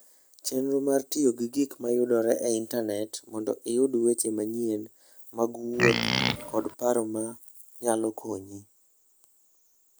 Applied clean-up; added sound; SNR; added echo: none; Livestock, farm animals, working animals; -1 dB; none.